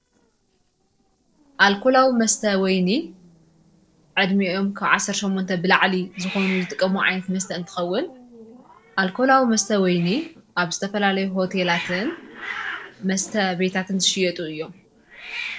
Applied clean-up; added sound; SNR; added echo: neural separator model SepFormer DNS4.